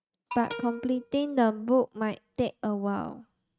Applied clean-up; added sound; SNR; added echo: neural mask model RNNoise.